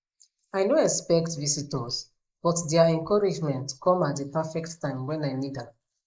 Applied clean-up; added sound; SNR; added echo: neural mask model Resemble Enhance denoiser.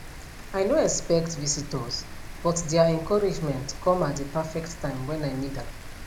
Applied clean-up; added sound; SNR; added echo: none; Rain; 11 dB; none.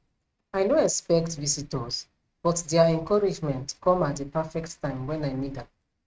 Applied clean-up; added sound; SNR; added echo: neural mask model RNNoise.